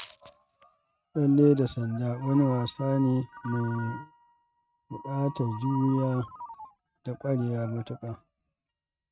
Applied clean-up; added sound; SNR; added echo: neural mask model RNNoise.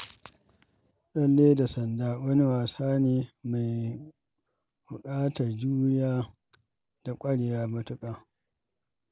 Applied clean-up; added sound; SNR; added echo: none; none; none; none.